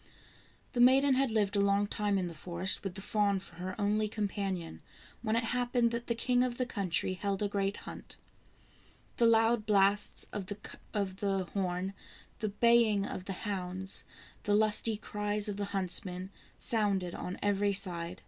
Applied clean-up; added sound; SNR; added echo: none; none; none; none.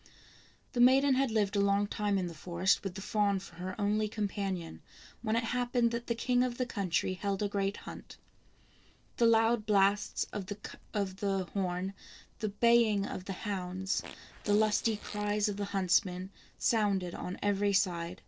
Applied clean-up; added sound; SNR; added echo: neural separator model SepFormer DNS4.